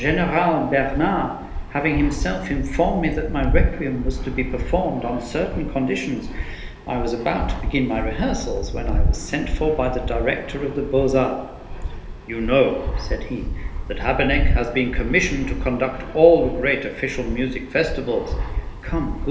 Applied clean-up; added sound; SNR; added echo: none; Fixed-wing aircraft, airplane; 3 dB; reverberation time 1.0 s.